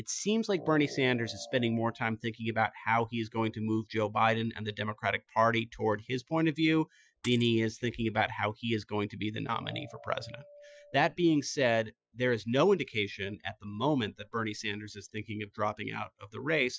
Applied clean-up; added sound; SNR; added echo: classical method Wiener filter.